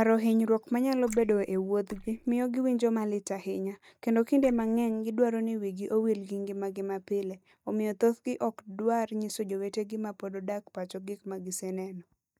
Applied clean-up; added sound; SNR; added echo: neural mask model DeepFilterNet 3.